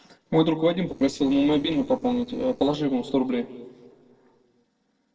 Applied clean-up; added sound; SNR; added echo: neural separator model SepFormer DNS4.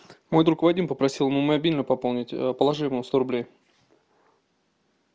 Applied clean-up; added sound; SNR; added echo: none; none; none; none.